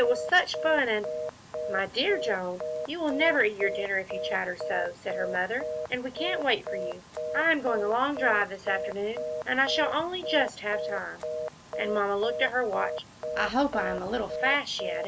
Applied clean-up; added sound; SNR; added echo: none; Telephone; 6 dB; none.